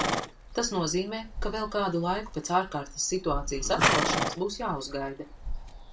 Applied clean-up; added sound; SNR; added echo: none; Livestock, farm animals, working animals; 1 dB; reverberation time 0.3 s.